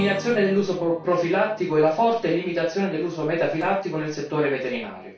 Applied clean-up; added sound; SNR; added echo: none; Acoustic guitar / Strum; 19 dB; reverberation time 0.3 s.